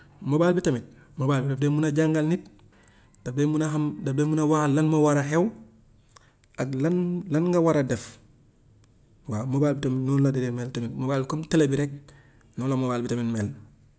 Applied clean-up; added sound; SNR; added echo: none; none; none; none.